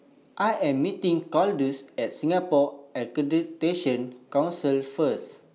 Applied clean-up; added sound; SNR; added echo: none; none; none; none.